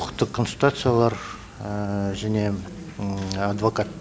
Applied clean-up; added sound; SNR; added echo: none; none; none; none.